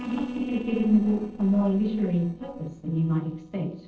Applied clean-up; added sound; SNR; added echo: neural separator model SepFormer DNS4.